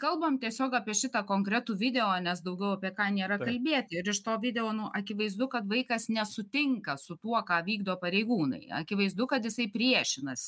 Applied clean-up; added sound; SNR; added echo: none; none; none; none.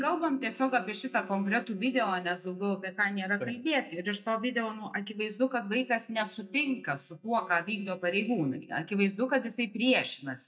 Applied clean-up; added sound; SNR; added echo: neural mask model DeepFilterNet 3.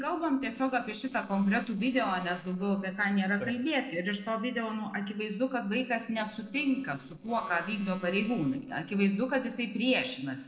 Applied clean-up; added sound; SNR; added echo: neural separator model SepFormer DNS4.